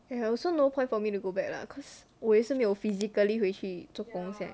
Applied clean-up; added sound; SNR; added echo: none; none; none; none.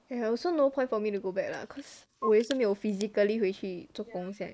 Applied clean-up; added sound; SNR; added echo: neural mask model Resemble Enhance denoiser.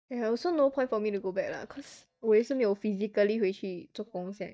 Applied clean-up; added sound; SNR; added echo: neural mask model DeepFilterNet 3.